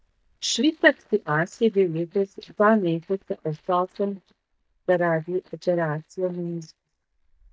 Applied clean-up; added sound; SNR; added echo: neural mask model DeepFilterNet 3.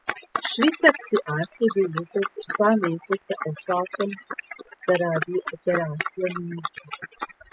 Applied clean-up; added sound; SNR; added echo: classical method spectral subtraction.